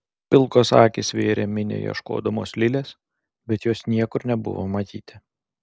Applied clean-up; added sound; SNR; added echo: none; none; none; none.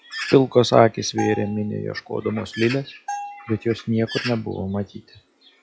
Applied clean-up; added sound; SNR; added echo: classical method log-MMSE.